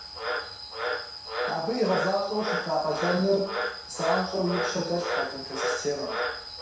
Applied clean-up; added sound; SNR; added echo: none; Frog; 3 dB; reverberation time 0.7 s.